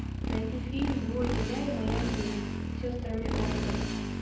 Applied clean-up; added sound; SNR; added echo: none; Motorcycle; -5 dB; reverberation time 0.9 s.